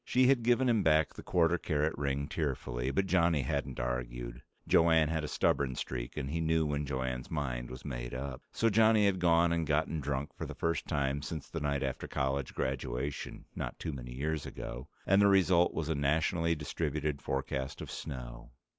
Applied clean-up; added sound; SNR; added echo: none; none; none; none.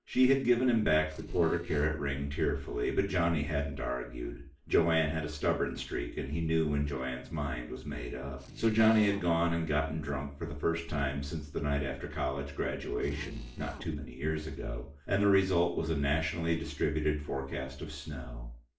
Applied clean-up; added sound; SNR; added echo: neural separator model SepFormer DNS4.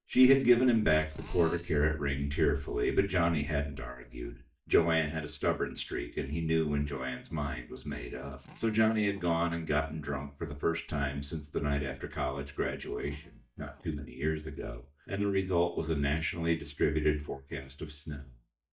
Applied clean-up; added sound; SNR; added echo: neural mask model DeepFilterNet 3.